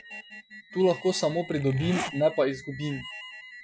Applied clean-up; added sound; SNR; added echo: classical method Wiener filter.